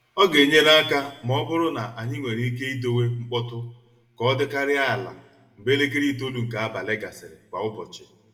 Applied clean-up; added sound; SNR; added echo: none; none; none; reverberation time 0.7 s.